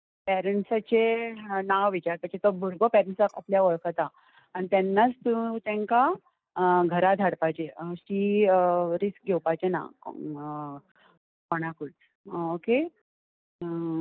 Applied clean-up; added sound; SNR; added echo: neural mask model DeepFilterNet 3.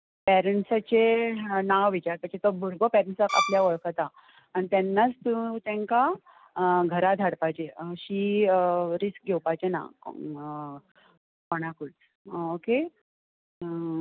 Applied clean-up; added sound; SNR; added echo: none; Bowed string instrument; 2 dB; none.